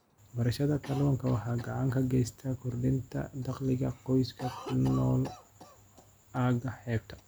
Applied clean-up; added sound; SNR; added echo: none; Cough; 19 dB; none.